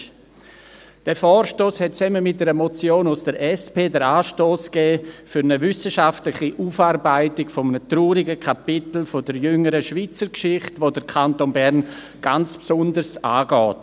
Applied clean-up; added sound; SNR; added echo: none; none; none; none.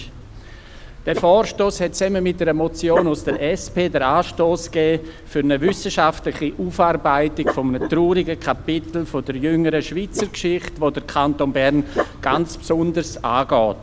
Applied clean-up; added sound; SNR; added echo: none; Dog; 11 dB; none.